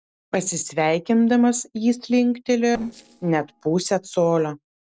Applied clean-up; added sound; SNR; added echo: neural separator model SepFormer DNS4.